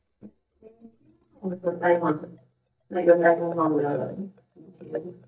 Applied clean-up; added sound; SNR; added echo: neural mask model DeepFilterNet 3.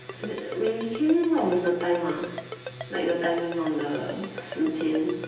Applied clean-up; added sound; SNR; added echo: none; Ringtone; 13 dB; reverberation time 0.9 s.